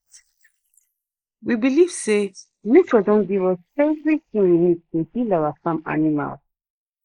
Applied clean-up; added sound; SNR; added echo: neural mask model Resemble Enhance denoiser.